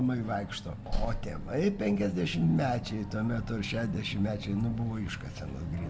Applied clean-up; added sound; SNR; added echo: none; none; none; none.